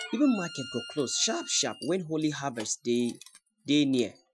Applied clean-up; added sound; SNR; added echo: classical method Wiener filter.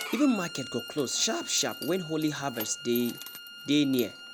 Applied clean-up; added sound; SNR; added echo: none; Keys jangling + Bowed string instrument; 12 dB; none.